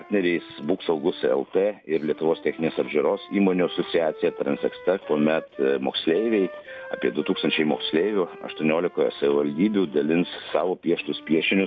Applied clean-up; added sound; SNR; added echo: none; Wind instrument, woodwind instrument; 19 dB; none.